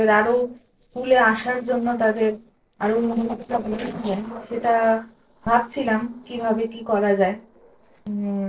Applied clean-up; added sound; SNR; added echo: neural separator model SepFormer DNS4.